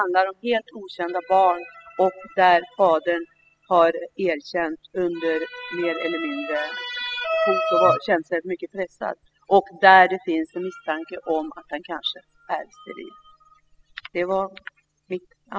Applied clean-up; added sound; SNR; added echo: classical method spectral subtraction.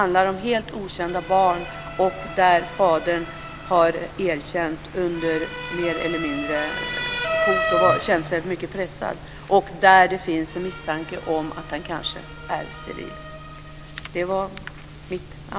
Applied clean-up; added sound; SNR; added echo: none; Motor vehicle (road) / Siren; 8 dB; none.